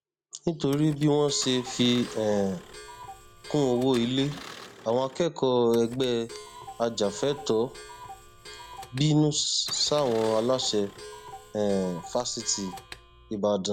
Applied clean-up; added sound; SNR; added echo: none; Clock + Engine starting; 16 dB; none.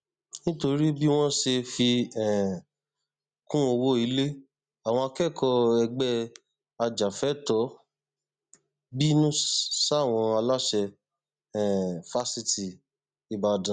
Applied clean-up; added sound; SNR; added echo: none; none; none; none.